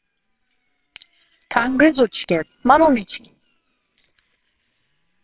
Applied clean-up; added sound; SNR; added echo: neural separator model SepFormer WHAMR!.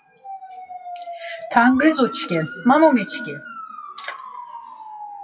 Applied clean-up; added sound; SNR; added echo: classical method WPE with log-MMSE.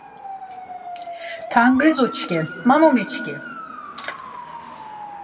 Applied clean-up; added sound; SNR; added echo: none; Motor vehicle (road) / Siren; 13 dB; reverberation time 1.3 s.